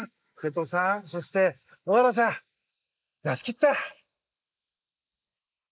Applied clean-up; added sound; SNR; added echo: neural mask model Resemble Enhance denoiser.